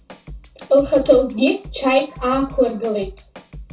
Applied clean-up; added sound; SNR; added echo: none; Drum kit; 18 dB; reverberation time 0.2 s.